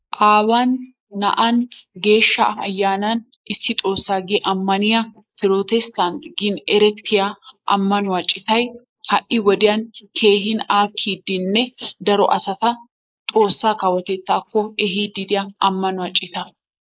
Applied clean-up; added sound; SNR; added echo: neural mask model Resemble Enhance denoiser.